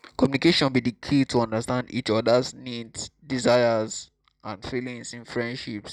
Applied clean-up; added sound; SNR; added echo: none; none; none; none.